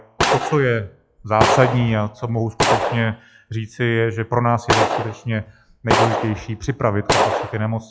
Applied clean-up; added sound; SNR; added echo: classical method log-MMSE.